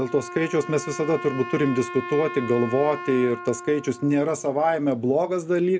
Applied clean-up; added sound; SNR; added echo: none; Wind instrument, woodwind instrument; 13 dB; none.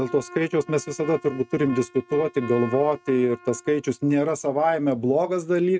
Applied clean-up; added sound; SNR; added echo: neural mask model RNNoise.